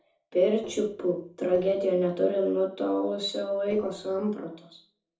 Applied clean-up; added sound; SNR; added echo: neural separator model SepFormer DNS4.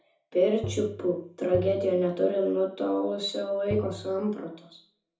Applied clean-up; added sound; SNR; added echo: none; Tap; 10 dB; reverberation time 0.7 s.